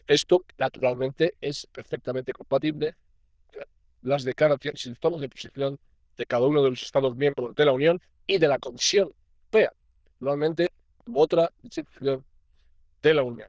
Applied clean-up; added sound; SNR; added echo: neural diffusion model UNIVERSE++.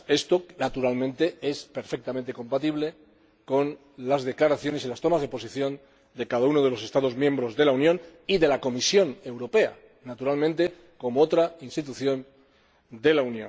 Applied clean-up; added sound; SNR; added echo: none; none; none; none.